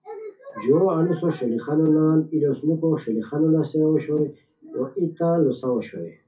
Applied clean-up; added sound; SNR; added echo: none; none; none; reverberation time 0.3 s.